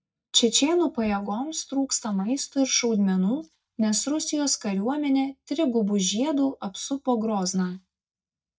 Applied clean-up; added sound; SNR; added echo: neural mask model DeepFilterNet 3.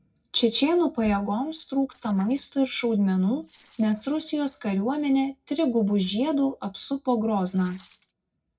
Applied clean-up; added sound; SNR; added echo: neural separator model SepFormer DNS4.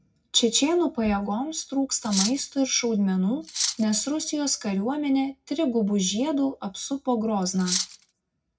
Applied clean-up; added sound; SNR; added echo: none; Cutlery, silverware; 5 dB; reverberation time 0.4 s.